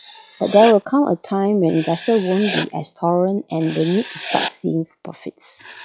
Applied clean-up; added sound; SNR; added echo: classical method log-MMSE.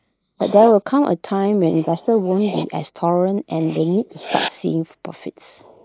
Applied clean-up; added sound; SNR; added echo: neural mask model Resemble Enhance denoiser.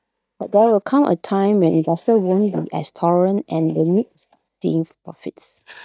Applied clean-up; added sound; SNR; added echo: neural mask model DeepFilterNet 3.